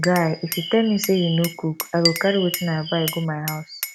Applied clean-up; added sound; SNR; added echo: none; Glass + Bird; 8 dB; none.